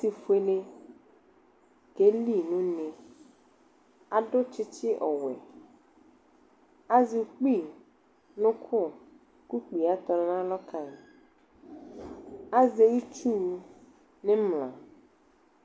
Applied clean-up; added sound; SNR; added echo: none; none; none; none.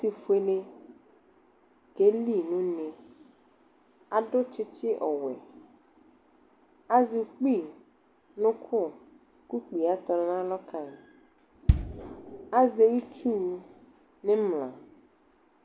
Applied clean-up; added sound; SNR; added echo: none; Bass drum; -3 dB; none.